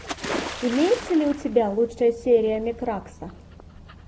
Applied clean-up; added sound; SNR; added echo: none; Splash, splatter; 13 dB; none.